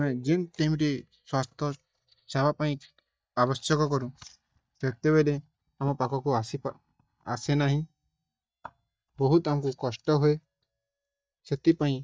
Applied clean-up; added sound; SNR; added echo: neural mask model DeepFilterNet 3.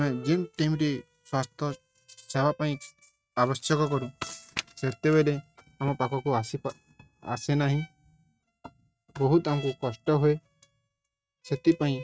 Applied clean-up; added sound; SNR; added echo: neural mask model RNNoise.